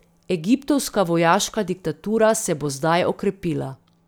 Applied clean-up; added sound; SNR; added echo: none; none; none; none.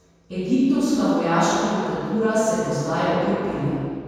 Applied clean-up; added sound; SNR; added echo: none; none; none; reverberation time 2.1 s.